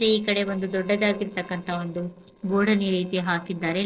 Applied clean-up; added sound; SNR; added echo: neural separator model SepFormer DNS4.